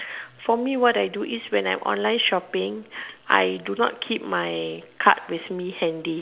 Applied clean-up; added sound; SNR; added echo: none; none; none; none.